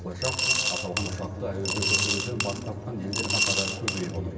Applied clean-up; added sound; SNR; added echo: none; Coin (dropping) / Glass; -2 dB; reverberation time 2.6 s.